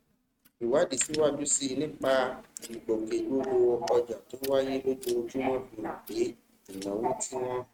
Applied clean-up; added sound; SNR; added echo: neural mask model RNNoise.